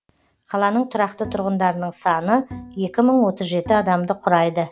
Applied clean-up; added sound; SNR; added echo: none; Bowed string instrument; 19 dB; none.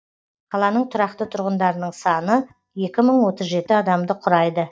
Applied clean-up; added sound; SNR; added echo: neural mask model DeepFilterNet 3.